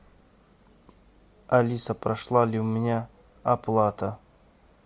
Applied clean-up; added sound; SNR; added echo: none; none; none; none.